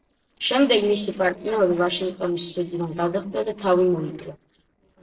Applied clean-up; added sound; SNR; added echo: neural separator model SepFormer DNS4.